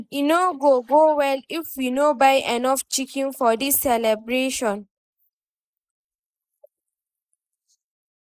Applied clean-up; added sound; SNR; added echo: neural mask model Resemble Enhance denoiser.